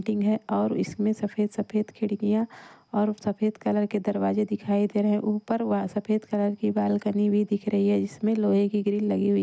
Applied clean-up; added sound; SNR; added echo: none; none; none; none.